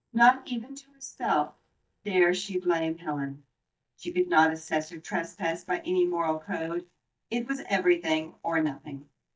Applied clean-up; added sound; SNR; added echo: neural mask model DeepFilterNet 3.